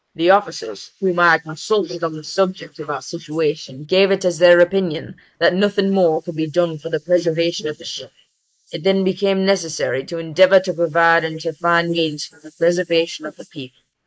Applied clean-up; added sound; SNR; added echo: neural mask model Resemble Enhance denoiser.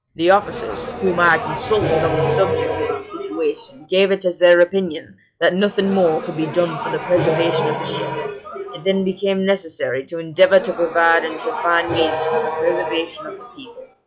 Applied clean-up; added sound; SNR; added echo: classical method log-MMSE.